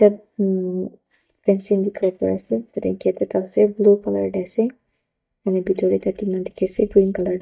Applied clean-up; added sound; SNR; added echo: neural mask model DeepFilterNet 3.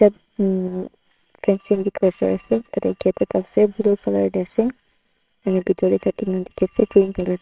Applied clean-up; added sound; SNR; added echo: neural separator model SepFormer WHAMR!.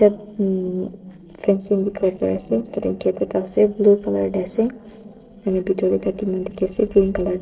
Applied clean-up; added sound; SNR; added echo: neural separator model SepFormer DNS4.